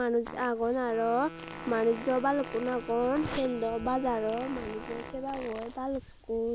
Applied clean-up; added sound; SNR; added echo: none; Fart + Wind instrument, woodwind instrument; 13 dB; none.